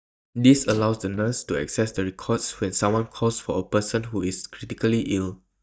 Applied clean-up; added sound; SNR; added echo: neural mask model DeepFilterNet 3.